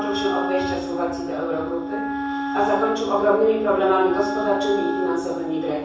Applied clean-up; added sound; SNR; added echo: none; Wind instrument, woodwind instrument; 5 dB; reverberation time 0.7 s.